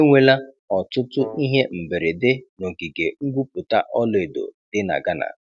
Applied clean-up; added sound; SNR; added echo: none; Wind instrument, woodwind instrument; 14 dB; none.